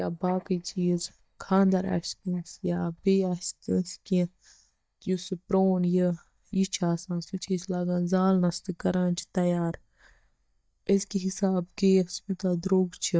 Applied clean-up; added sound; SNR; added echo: neural mask model DeepFilterNet 3.